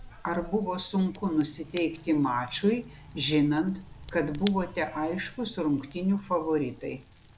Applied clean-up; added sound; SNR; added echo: none; Fire / Rain; 18 dB; none.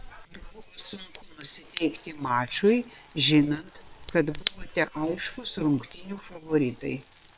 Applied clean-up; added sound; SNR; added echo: neural separator model SepFormer WHAM!.